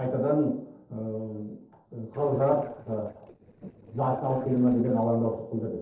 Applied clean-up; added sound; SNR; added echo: neural separator model SepFormer DNS4.